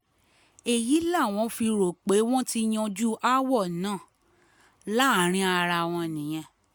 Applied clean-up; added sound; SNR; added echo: none; none; none; none.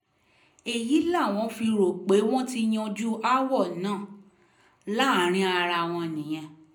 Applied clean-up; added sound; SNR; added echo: none; none; none; reverberation time 0.5 s.